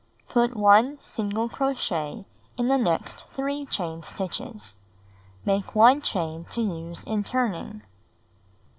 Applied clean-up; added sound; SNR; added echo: none; none; none; none.